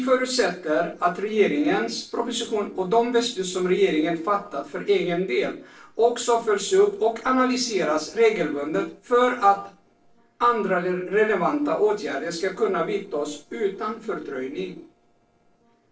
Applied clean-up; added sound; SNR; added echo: neural separator model SepFormer DNS4.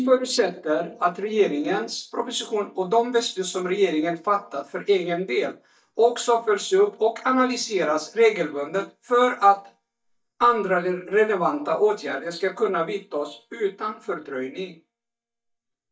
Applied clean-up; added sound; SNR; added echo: neural mask model DeepFilterNet 3.